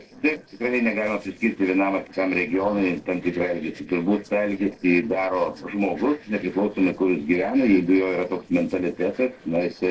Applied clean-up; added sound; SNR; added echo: neural separator model SepFormer DNS4.